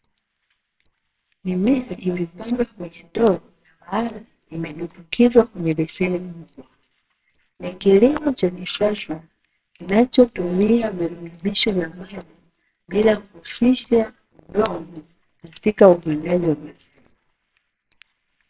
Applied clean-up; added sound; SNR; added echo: neural separator model SepFormer WHAMR!.